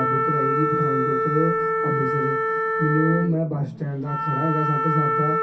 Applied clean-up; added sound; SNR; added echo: none; Wind instrument, woodwind instrument; -2 dB; reverberation time 0.3 s.